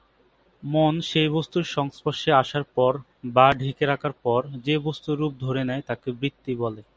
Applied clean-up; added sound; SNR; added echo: none; none; none; none.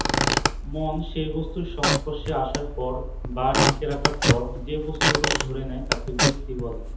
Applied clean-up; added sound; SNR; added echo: none; Squeak / Wood; -5 dB; reverberation time 0.7 s.